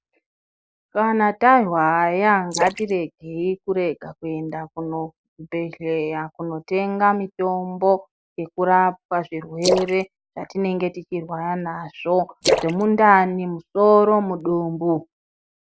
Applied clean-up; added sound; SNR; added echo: neural mask model Resemble Enhance denoiser.